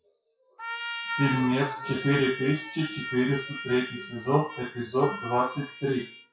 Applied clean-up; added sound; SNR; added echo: classical method WPE with log-MMSE.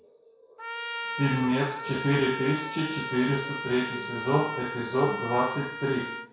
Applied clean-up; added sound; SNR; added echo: none; Trumpet; 7 dB; reverberation time 0.6 s.